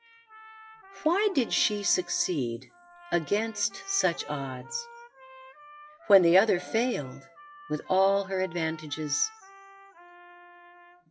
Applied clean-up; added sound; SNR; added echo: classical method WPE with log-MMSE.